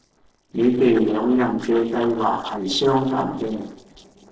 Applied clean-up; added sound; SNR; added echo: neural separator model SepFormer DNS4.